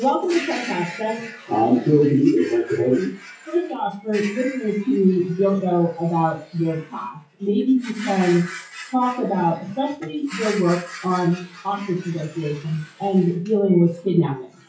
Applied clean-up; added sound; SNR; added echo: classical method WPE with log-MMSE.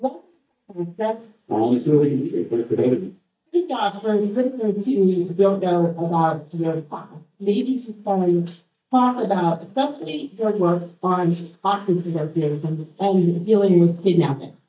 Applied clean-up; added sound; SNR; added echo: neural mask model DeepFilterNet 3.